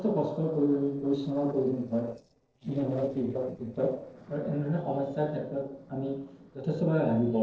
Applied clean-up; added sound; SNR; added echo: neural separator model SepFormer DNS4.